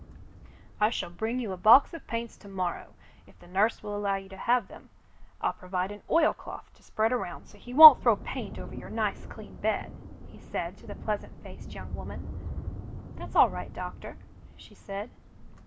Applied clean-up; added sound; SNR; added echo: none; Thunder; 13 dB; none.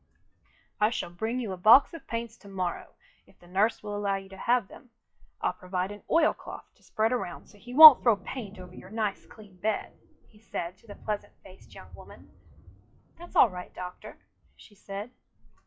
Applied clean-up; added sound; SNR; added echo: classical method log-MMSE.